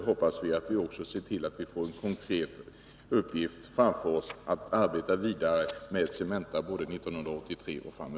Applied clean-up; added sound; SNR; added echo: none; none; none; none.